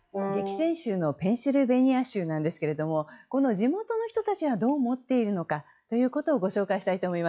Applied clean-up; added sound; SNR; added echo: classical method log-MMSE.